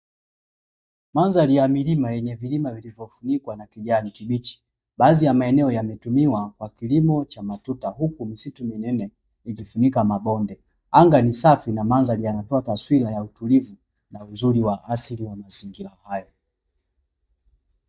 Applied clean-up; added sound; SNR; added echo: neural mask model DeepFilterNet 3.